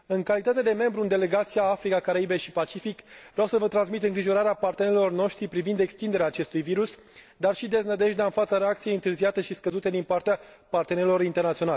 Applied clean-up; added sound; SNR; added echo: none; none; none; none.